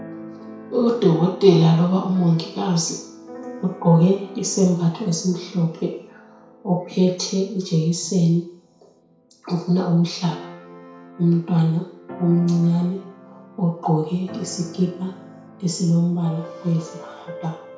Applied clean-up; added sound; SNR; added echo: none; Keyboard (musical); 19 dB; reverberation time 0.5 s.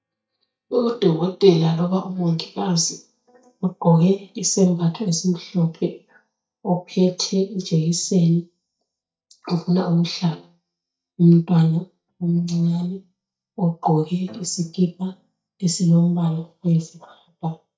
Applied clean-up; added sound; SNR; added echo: neural mask model DeepFilterNet 3.